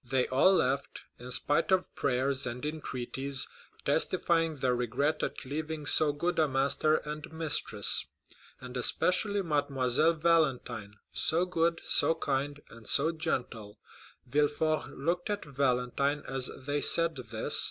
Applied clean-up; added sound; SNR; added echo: none; none; none; none.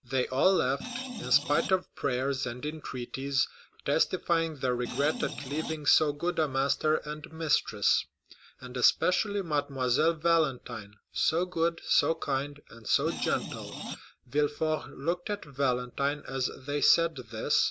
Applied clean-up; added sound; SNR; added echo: none; Screech; 9 dB; none.